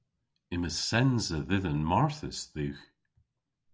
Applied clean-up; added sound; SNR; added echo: none; none; none; none.